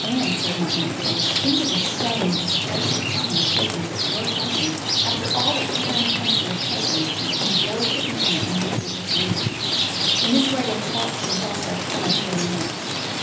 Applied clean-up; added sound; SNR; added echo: none; Rain; -5 dB; reverberation time 0.9 s.